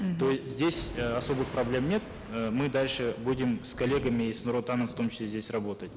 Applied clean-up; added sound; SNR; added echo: none; Thunder; 13 dB; none.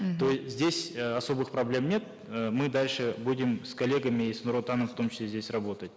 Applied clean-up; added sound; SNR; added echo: none; none; none; none.